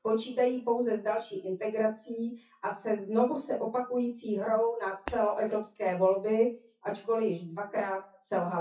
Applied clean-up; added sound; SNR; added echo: classical method WPE with log-MMSE.